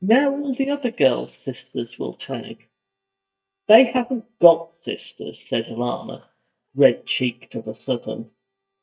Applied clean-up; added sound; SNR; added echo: neural mask model DeepFilterNet 3.